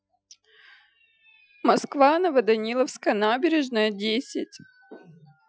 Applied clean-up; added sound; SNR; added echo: classical method Wiener filter.